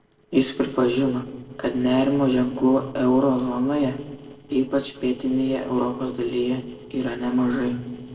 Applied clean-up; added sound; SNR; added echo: neural separator model SepFormer DNS4.